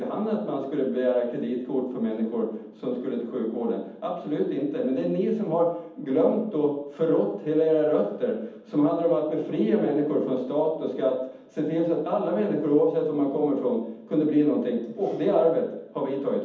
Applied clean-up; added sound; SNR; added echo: none; none; none; reverberation time 0.8 s.